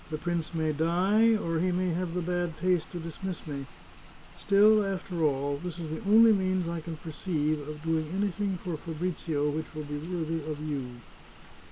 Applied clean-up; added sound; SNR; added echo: none; Rain; 17 dB; none.